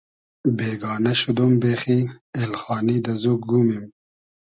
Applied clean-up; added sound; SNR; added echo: none; none; none; none.